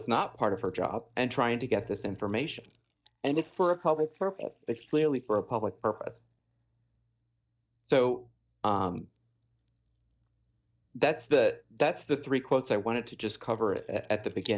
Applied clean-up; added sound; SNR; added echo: neural mask model DeepFilterNet 3.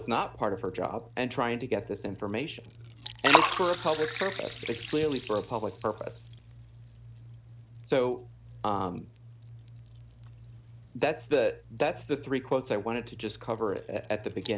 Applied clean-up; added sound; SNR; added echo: none; Liquid; 5 dB; none.